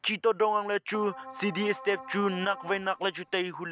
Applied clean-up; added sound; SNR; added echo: none; Keyboard (musical); 15 dB; none.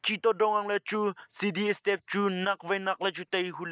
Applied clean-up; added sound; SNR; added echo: neural mask model Resemble Enhance denoiser.